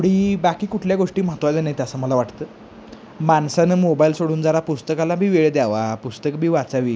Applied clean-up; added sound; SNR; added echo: none; none; none; none.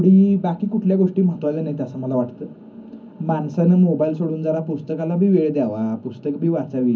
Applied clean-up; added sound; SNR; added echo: none; none; none; reverberation time 0.4 s.